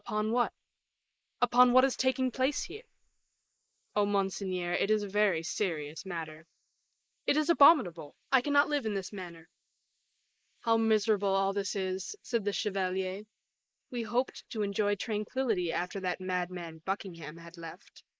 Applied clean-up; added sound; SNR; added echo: neural mask model Resemble Enhance denoiser.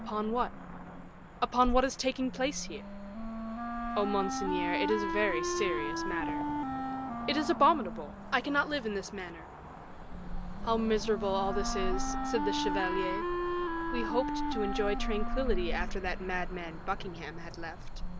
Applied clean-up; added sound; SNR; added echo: none; Cricket / Motor vehicle (road) + Wind instrument, woodwind instrument; 2 dB; none.